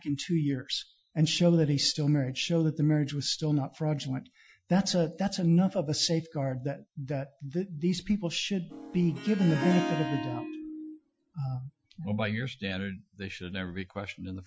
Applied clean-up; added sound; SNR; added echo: classical method Wiener filter.